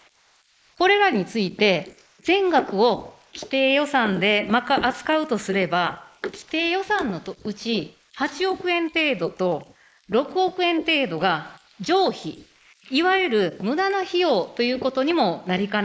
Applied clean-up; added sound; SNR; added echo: neural mask model Resemble Enhance denoiser.